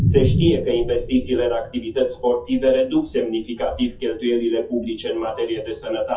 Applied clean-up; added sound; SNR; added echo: classical method WPE with log-MMSE.